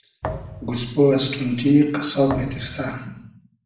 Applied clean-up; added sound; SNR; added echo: none; Thump, thud; 13 dB; reverberation time 0.7 s.